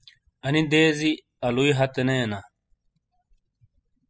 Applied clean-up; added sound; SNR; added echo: classical method spectral subtraction.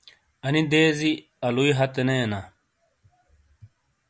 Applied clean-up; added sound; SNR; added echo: none; none; none; none.